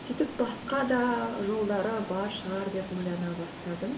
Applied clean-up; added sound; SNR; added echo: none; Water; 11 dB; reverberation time 1.5 s.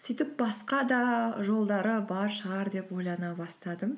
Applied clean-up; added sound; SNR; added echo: none; none; none; none.